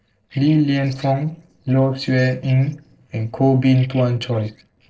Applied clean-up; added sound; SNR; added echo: neural separator model SepFormer DNS4.